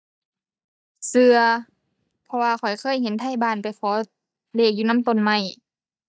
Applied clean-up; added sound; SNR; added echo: neural mask model DeepFilterNet 3.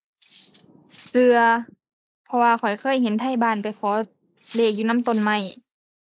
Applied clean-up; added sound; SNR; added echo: neural mask model Resemble Enhance denoiser.